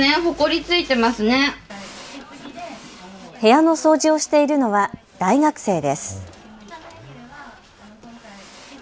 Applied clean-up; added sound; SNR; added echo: none; none; none; none.